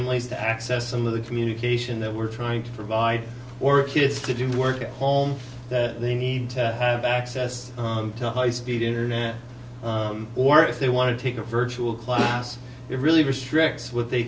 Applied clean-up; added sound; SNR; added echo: none; none; none; none.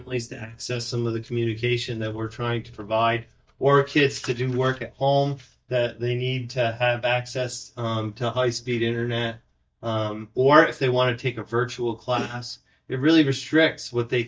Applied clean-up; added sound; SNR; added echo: neural mask model DeepFilterNet 3.